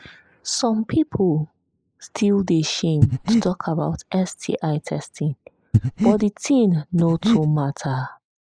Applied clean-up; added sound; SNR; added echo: neural mask model Resemble Enhance denoiser.